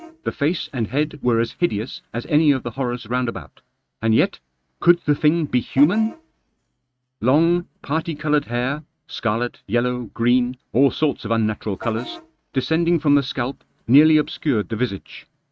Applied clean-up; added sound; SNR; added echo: neural mask model RNNoise.